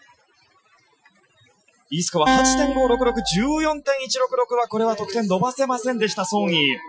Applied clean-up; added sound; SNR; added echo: classical method Wiener filter.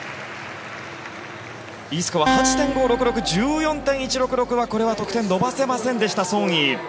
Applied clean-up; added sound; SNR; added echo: none; Acoustic guitar; 5 dB; none.